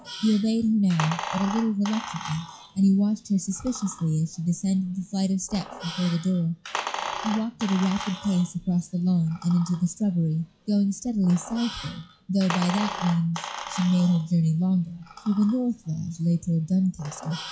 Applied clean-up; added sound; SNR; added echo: classical method log-MMSE.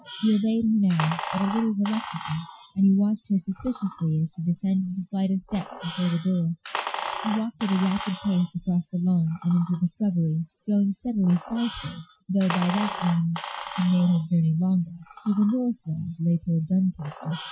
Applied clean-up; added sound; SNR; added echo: classical method Wiener filter.